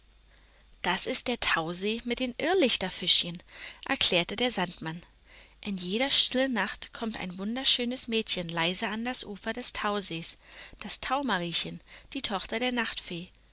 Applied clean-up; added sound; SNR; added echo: none; none; none; none.